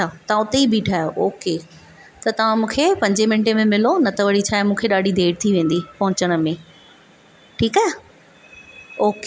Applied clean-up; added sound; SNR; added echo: none; none; none; none.